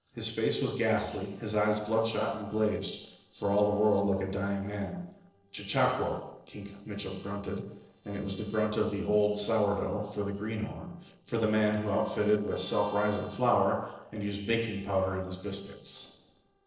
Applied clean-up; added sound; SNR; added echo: neural separator model SepFormer DNS4.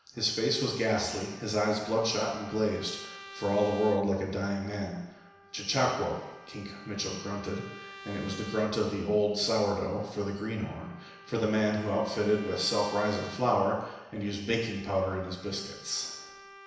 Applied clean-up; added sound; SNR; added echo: none; Trumpet; 19 dB; reverberation time 1.0 s.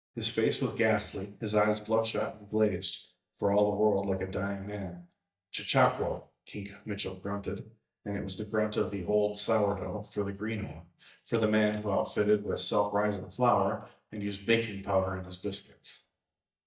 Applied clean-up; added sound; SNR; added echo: neural mask model DeepFilterNet 3.